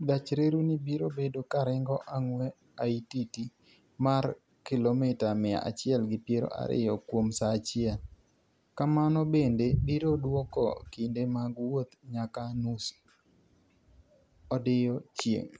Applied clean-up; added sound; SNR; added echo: none; none; none; none.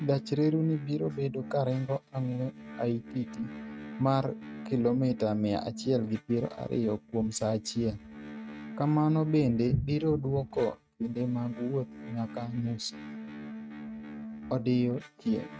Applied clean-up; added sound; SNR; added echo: neural mask model RNNoise.